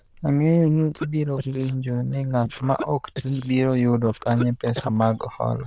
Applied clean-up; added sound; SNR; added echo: neural diffusion model UNIVERSE++.